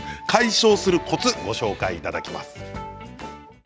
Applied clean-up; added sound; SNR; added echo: none; none; none; none.